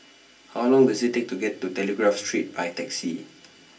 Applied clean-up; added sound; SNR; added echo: none; none; none; reverberation time 0.3 s.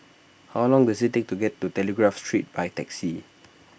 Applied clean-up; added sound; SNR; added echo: none; none; none; none.